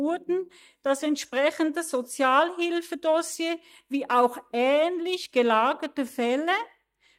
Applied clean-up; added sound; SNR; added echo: neural mask model DeepFilterNet 3.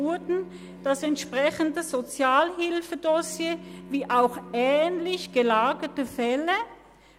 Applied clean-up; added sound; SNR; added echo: none; Bowed string instrument; 19 dB; none.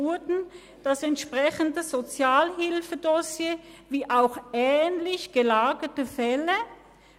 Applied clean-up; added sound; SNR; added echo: none; none; none; none.